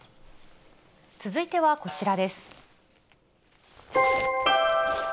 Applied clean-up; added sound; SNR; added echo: none; Zipper (clothing) + Snare drum; 16 dB; none.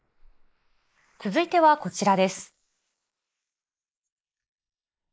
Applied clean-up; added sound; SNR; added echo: neural mask model Resemble Enhance denoiser.